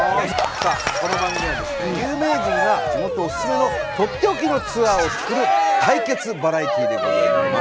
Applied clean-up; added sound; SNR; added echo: none; Cheering; 0 dB; none.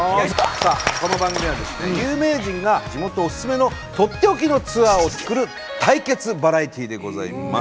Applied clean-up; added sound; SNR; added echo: none; none; none; none.